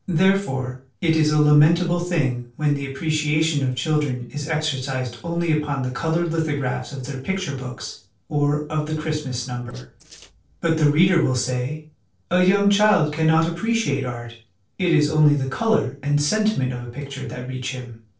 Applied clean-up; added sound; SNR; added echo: neural separator model SepFormer DNS4.